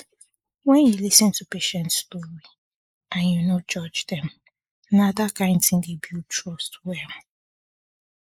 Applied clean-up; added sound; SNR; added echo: neural mask model Resemble Enhance denoiser.